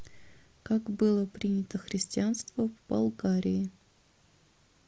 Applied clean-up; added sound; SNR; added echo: none; none; none; none.